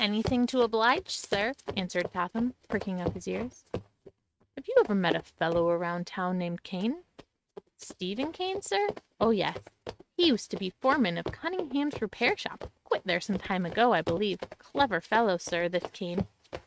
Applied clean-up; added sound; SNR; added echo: neural mask model RNNoise.